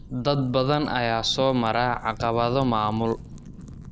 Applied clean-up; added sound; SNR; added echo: none; Wind / Fire; 14 dB; none.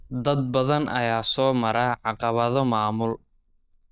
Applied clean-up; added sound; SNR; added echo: neural mask model DeepFilterNet 3.